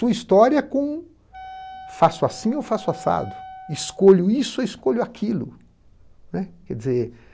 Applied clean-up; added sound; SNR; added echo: none; Wind instrument, woodwind instrument; 18 dB; none.